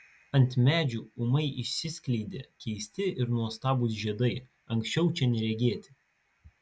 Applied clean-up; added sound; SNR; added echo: none; none; none; none.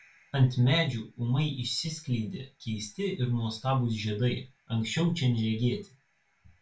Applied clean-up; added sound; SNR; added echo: none; none; none; reverberation time 0.2 s.